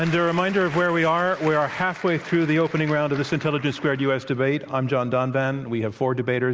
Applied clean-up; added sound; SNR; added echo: none; none; none; none.